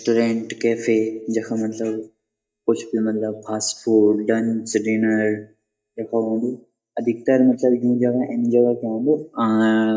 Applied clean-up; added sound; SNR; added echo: neural mask model DeepFilterNet 3.